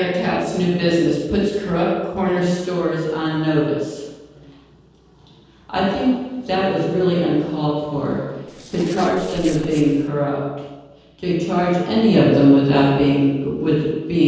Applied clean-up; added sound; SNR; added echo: neural separator model SepFormer DNS4.